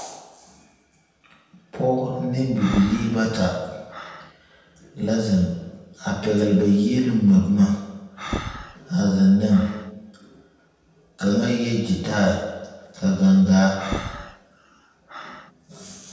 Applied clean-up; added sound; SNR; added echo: none; Breathing; 17 dB; reverberation time 1.1 s.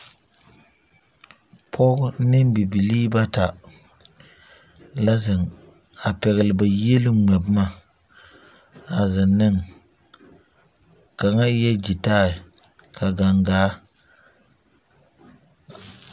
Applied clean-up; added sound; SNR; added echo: none; none; none; none.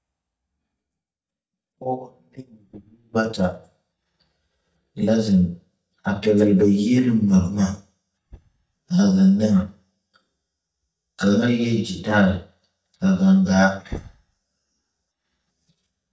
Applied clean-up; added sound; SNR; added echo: neural mask model DeepFilterNet 3.